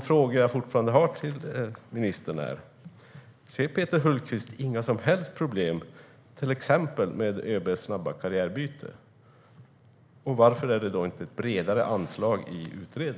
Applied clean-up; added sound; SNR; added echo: none; none; none; none.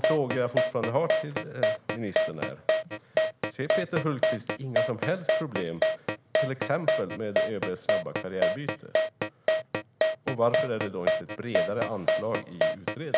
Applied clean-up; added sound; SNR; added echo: none; Keyboard (musical); -4 dB; none.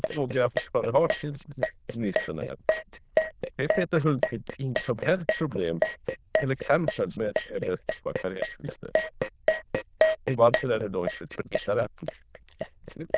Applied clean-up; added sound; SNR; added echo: neural diffusion model UNIVERSE++.